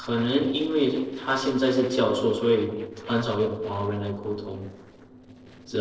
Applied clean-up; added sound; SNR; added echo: neural separator model SepFormer DNS4.